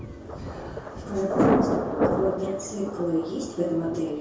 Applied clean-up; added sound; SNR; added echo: none; Thunder; -2 dB; reverberation time 0.6 s.